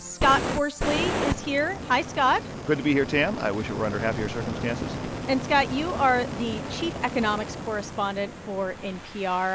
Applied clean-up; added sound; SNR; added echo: none; Fire; 6 dB; none.